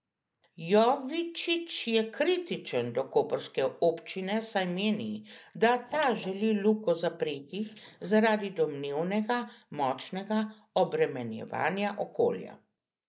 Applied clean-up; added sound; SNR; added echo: neural mask model Resemble Enhance denoiser.